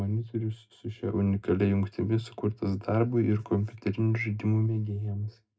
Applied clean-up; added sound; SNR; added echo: none; none; none; reverberation time 0.2 s.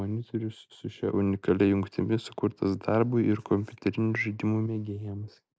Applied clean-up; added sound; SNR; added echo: none; none; none; none.